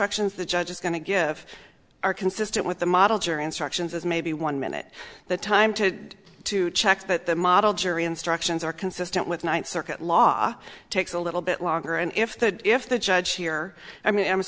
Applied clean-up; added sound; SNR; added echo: none; none; none; none.